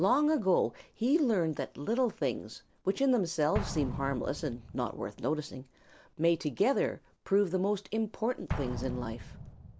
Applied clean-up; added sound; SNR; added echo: none; Explosion; 13 dB; none.